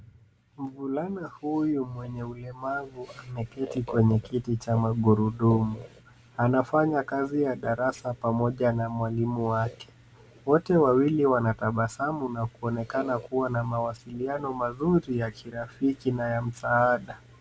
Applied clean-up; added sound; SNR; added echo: none; none; none; none.